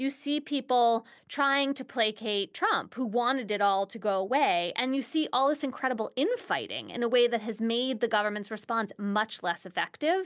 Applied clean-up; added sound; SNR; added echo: none; none; none; none.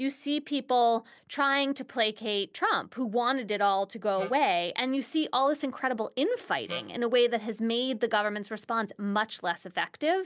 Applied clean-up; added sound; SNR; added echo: none; Wind instrument, woodwind instrument; 14 dB; none.